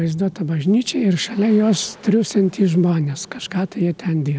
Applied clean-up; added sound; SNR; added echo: none; none; none; none.